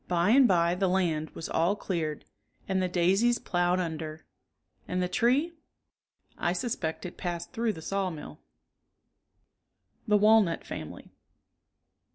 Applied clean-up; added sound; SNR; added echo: none; none; none; none.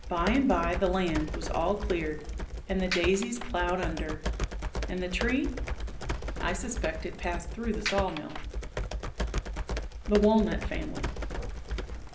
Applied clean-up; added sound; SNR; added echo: none; Computer keyboard; 3 dB; reverberation time 0.5 s.